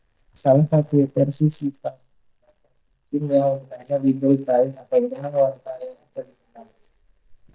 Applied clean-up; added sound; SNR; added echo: neural mask model DeepFilterNet 3.